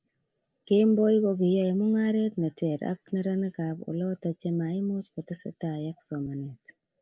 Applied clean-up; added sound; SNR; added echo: neural mask model Resemble Enhance denoiser.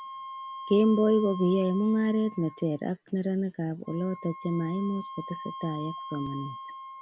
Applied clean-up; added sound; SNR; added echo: none; Wind instrument, woodwind instrument; 13 dB; none.